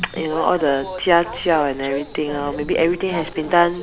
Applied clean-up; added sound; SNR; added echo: none; Train; 12 dB; none.